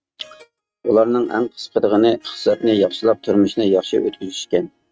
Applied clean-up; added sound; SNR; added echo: neural mask model RNNoise.